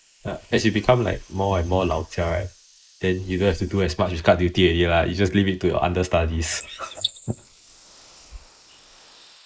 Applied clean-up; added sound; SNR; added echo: neural mask model Resemble Enhance denoiser.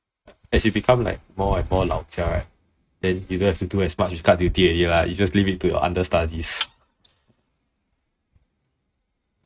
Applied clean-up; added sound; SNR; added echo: neural mask model RNNoise.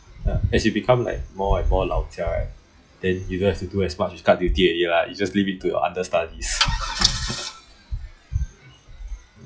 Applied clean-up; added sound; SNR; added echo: classical method log-MMSE.